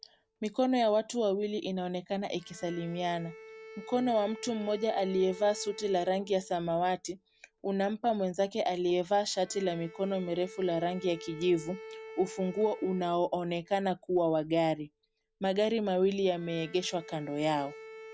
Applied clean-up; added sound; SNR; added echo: none; Bowed string instrument; 19 dB; none.